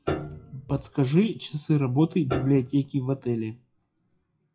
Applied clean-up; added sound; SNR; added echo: classical method WPE with log-MMSE.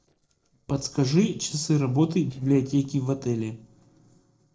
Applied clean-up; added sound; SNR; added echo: neural separator model SepFormer DNS4.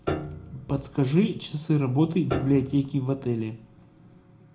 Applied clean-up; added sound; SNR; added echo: none; Piano; 11 dB; reverberation time 0.3 s.